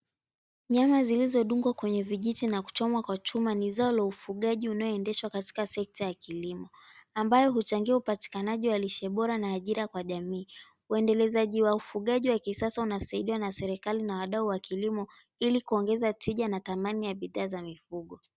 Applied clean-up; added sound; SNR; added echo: none; none; none; none.